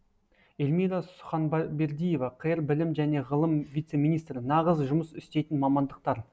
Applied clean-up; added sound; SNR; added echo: none; none; none; none.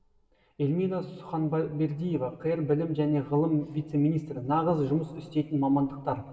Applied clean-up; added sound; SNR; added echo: none; none; none; reverberation time 1.6 s.